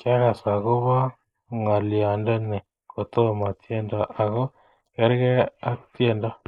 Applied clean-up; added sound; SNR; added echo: neural mask model Resemble Enhance denoiser.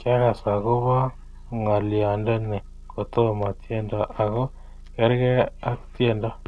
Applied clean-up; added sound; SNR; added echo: none; Motor vehicle (road) / Engine; 17 dB; none.